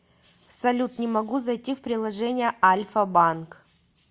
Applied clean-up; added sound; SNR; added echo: none; none; none; none.